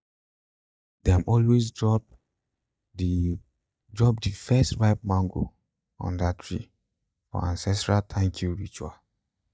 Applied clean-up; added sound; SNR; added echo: neural mask model DeepFilterNet 3.